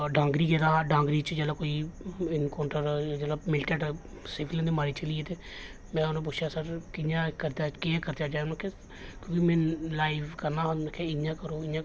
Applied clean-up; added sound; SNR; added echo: none; Subway, metro, underground; 17 dB; none.